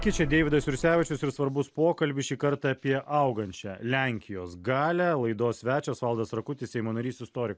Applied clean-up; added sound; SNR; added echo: none; none; none; none.